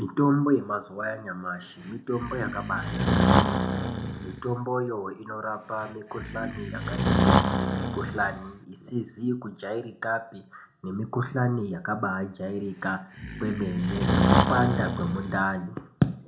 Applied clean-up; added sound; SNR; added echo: none; Breathing; -3 dB; reverberation time 0.4 s.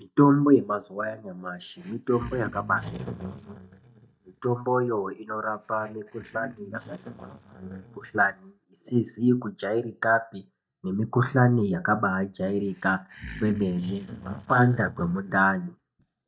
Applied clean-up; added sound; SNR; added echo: neural mask model DeepFilterNet 3.